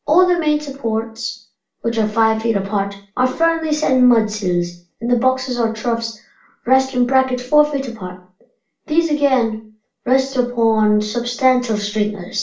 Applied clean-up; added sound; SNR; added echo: none; none; none; reverberation time 0.4 s.